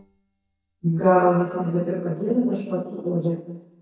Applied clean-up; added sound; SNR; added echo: neural mask model DeepFilterNet 3.